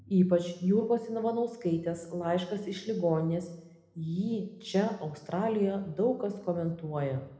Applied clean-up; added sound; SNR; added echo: none; none; none; reverberation time 0.8 s.